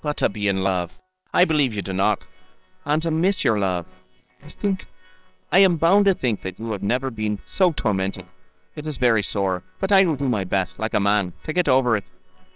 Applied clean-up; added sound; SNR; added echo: neural separator model SepFormer WHAM!.